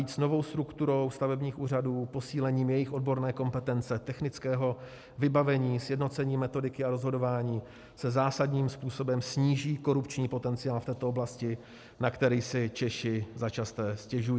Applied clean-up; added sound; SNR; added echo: none; none; none; none.